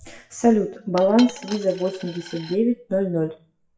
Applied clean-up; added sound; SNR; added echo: classical method WPE with log-MMSE.